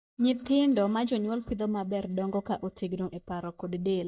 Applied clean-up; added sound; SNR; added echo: neural mask model DeepFilterNet 3.